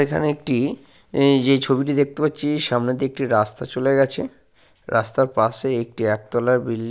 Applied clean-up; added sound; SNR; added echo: none; none; none; none.